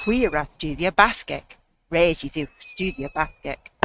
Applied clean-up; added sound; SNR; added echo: neural mask model RNNoise.